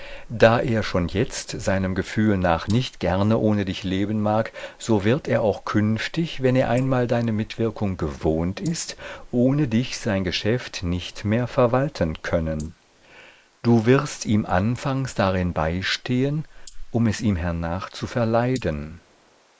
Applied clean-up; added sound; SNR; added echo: neural mask model Resemble Enhance denoiser.